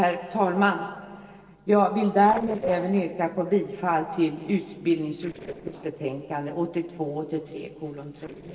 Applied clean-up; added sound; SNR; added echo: neural separator model SepFormer DNS4.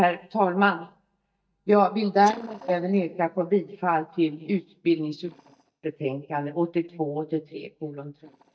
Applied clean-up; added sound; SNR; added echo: neural mask model DeepFilterNet 3.